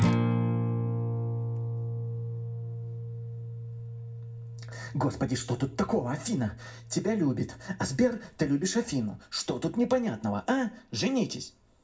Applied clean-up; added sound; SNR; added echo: none; Acoustic guitar; 3 dB; reverberation time 0.4 s.